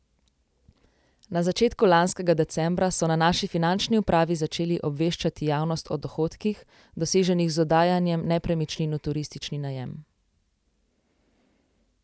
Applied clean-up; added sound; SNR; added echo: none; none; none; none.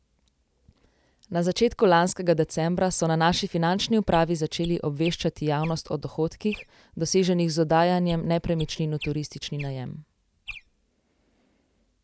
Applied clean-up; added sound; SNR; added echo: none; Chirp, tweet; 18 dB; none.